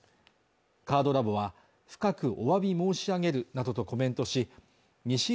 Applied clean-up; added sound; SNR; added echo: none; none; none; none.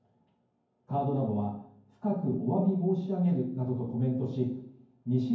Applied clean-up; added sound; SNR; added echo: none; none; none; reverberation time 0.9 s.